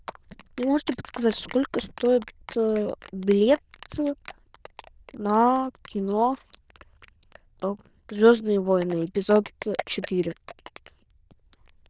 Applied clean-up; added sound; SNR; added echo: neural diffusion model UNIVERSE++.